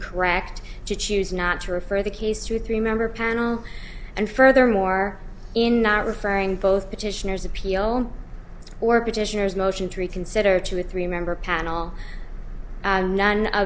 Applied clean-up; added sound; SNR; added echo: none; none; none; none.